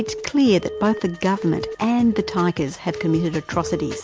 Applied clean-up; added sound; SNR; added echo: none; Alarm / Keyboard (musical); 12 dB; none.